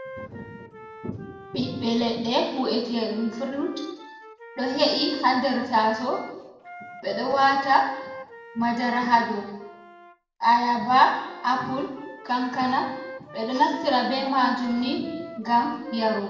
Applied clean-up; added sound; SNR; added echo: none; Wind instrument, woodwind instrument; 17 dB; reverberation time 0.9 s.